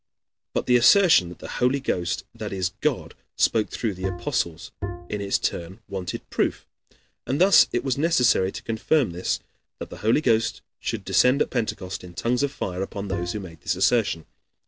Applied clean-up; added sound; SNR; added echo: none; Bowed string instrument; 8 dB; none.